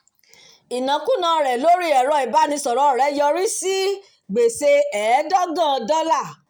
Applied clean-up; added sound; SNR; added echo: none; none; none; none.